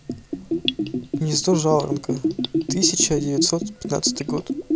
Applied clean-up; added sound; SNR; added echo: none; Bathtub (filling or washing) / Gurgling; 2 dB; none.